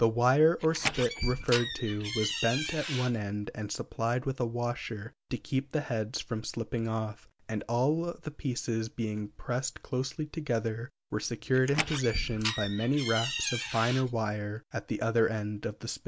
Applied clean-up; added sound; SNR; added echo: none; Door; 5 dB; none.